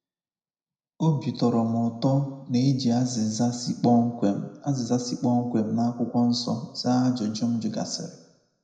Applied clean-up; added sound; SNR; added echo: none; none; none; reverberation time 0.7 s.